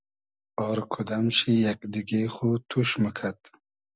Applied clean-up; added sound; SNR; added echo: none; none; none; none.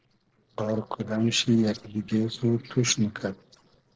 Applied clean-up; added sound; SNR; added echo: neural separator model SepFormer DNS4.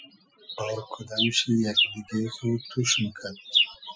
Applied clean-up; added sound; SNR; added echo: classical method Wiener filter.